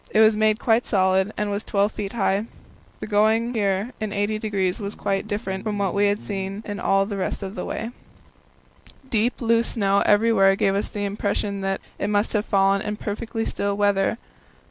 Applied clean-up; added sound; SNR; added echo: none; Bass guitar; 18 dB; none.